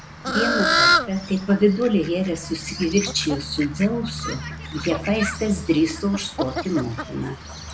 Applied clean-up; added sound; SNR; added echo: none; Fowl; 3 dB; none.